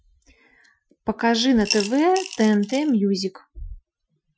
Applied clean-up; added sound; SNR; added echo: classical method Wiener filter.